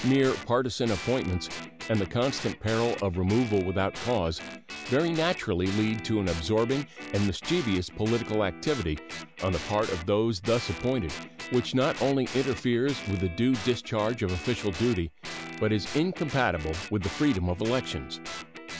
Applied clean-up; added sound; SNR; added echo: none; Guitar; 12 dB; none.